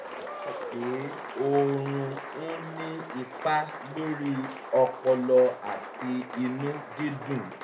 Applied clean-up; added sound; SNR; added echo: none; Applause; 10 dB; reverberation time 0.3 s.